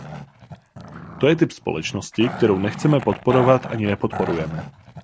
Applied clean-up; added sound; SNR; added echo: none; Growling; 11 dB; none.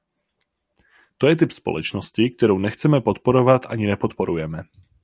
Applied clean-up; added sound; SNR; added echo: none; none; none; none.